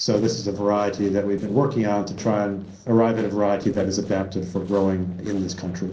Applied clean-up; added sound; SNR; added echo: neural separator model SepFormer DNS4.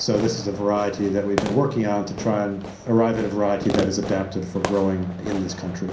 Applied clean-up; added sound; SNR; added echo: none; Fireworks; 10 dB; reverberation time 0.6 s.